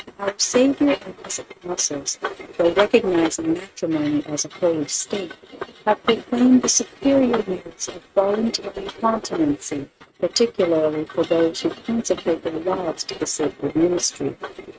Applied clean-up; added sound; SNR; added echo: neural mask model RNNoise.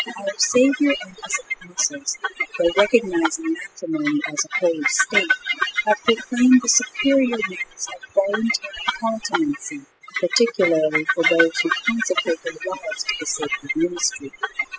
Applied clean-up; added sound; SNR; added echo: classical method spectral subtraction.